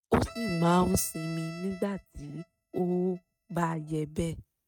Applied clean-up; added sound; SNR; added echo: neural mask model RNNoise.